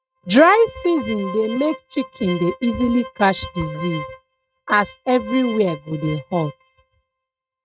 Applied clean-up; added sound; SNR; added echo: neural mask model RNNoise.